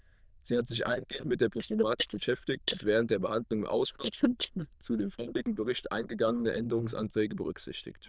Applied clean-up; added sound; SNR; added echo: neural diffusion model UNIVERSE++.